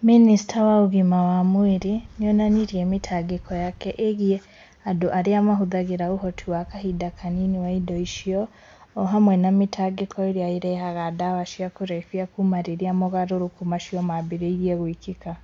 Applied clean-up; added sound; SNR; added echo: none; Wind; 19 dB; none.